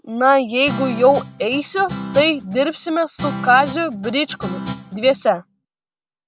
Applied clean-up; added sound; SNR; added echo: none; Guitar; 11 dB; none.